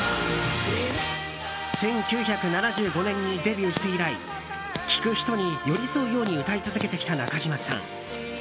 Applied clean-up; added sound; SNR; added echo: none; Scissors; 16 dB; none.